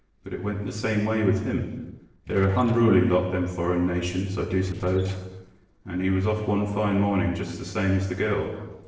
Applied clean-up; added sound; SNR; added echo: neural separator model SepFormer DNS4.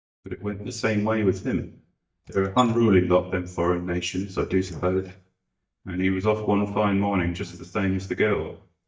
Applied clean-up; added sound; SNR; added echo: neural mask model DeepFilterNet 3.